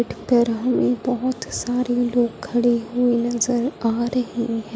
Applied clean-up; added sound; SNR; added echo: none; none; none; none.